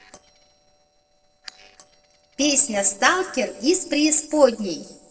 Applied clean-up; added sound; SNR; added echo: neural separator model SepFormer DNS4.